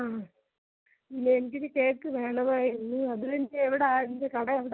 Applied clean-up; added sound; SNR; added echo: none; none; none; none.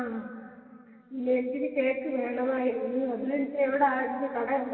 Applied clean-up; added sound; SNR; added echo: none; none; none; reverberation time 2.3 s.